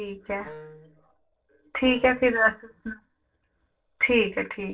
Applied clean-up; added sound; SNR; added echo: neural separator model SepFormer DNS4.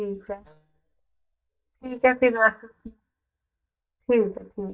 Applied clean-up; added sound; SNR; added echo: neural mask model DeepFilterNet 3.